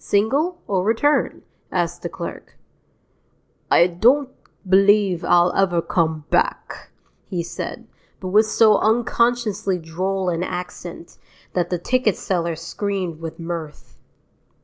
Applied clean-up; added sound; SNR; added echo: none; none; none; none.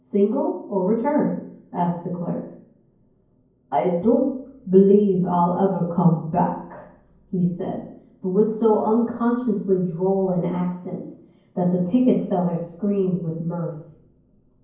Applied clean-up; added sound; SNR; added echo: none; none; none; reverberation time 0.9 s.